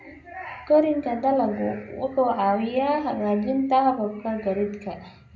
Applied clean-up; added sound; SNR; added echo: none; none; none; reverberation time 0.5 s.